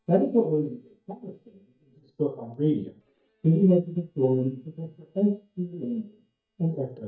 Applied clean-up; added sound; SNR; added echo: neural mask model DeepFilterNet 3.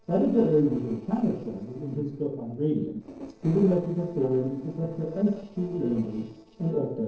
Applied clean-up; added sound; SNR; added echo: neural separator model SepFormer DNS4.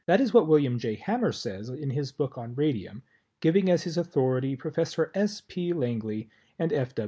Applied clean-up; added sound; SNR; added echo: none; none; none; none.